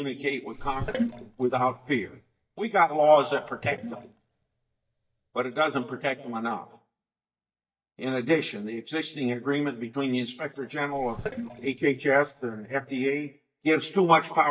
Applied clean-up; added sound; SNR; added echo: neural mask model DeepFilterNet 3.